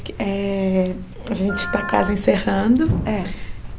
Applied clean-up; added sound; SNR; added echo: none; Thump, thud + Wind instrument, woodwind instrument; 7 dB; none.